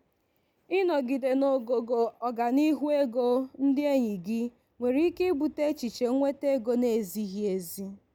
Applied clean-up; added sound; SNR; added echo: none; none; none; none.